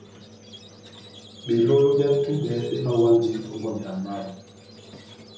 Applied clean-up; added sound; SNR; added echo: none; Squeak; 20 dB; reverberation time 1.0 s.